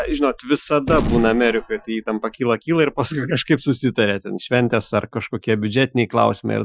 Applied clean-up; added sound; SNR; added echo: classical method Wiener filter.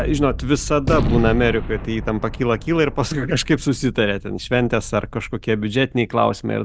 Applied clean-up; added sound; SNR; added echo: none; Gunshot, gunfire; 7 dB; none.